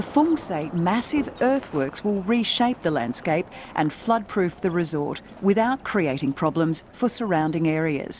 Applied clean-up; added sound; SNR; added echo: none; none; none; none.